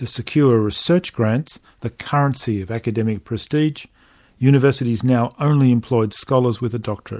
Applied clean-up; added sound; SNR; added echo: none; none; none; none.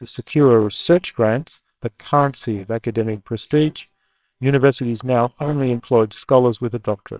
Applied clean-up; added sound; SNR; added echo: neural separator model SepFormer WHAMR!.